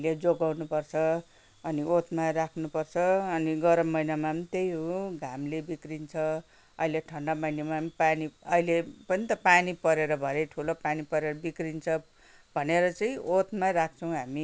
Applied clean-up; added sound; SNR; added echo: none; none; none; none.